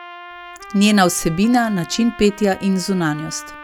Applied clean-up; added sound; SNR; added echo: none; Trumpet; 18 dB; none.